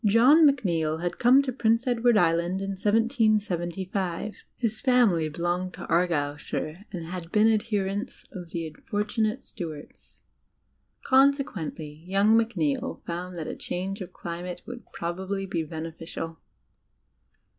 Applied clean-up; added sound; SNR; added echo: none; none; none; none.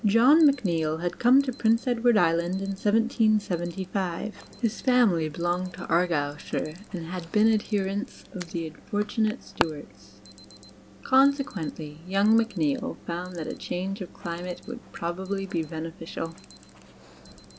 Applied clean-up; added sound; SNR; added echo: none; Alarm; 18 dB; none.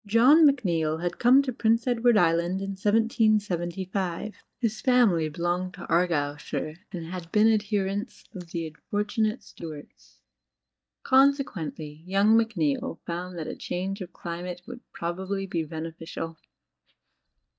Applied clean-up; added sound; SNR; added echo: neural mask model DeepFilterNet 3.